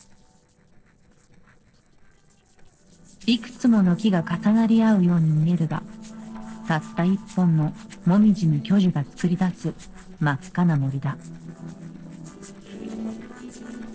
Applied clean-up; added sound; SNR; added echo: neural separator model SepFormer DNS4.